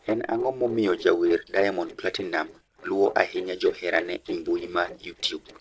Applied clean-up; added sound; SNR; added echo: neural separator model SepFormer DNS4.